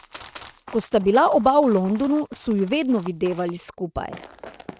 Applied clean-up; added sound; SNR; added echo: neural mask model RNNoise.